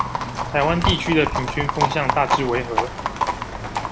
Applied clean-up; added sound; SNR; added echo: none; Livestock, farm animals, working animals; 0 dB; none.